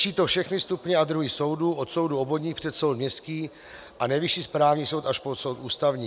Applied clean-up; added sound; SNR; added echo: none; none; none; none.